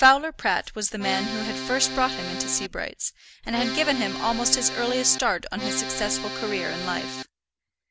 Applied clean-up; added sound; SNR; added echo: none; Accordion; 6 dB; none.